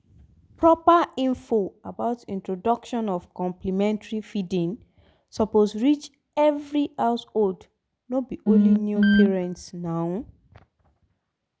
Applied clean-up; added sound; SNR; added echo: none; none; none; none.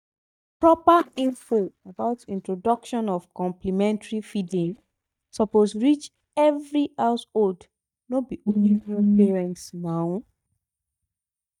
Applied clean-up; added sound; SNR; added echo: neural mask model DeepFilterNet 3.